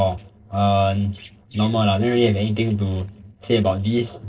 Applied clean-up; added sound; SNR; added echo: neural separator model SepFormer DNS4.